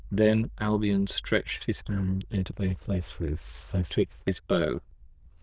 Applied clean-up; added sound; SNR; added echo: neural diffusion model UNIVERSE++.